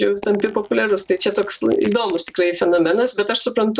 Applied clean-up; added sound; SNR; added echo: neural mask model RNNoise.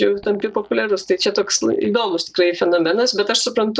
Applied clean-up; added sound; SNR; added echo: neural mask model DeepFilterNet 3.